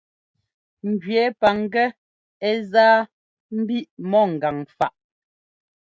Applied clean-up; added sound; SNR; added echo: none; none; none; none.